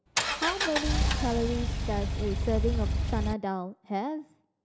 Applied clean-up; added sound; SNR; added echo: none; Engine; -4 dB; none.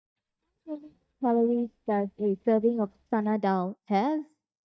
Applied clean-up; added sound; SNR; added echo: neural mask model DeepFilterNet 3.